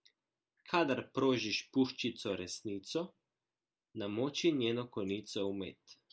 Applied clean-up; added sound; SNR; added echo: none; none; none; none.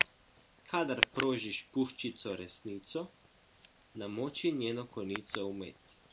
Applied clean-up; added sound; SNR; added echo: none; Tick; 4 dB; none.